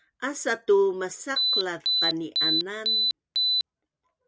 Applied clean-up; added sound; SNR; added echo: none; Alarm; -4 dB; none.